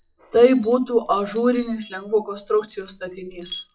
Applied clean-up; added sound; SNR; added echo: classical method WPE with log-MMSE.